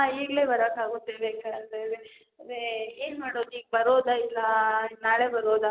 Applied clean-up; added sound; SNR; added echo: none; none; none; none.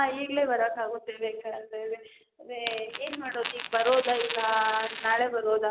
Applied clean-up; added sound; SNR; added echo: none; Coin (dropping); -1 dB; none.